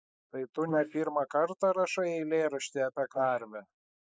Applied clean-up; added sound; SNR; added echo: neural mask model Resemble Enhance denoiser.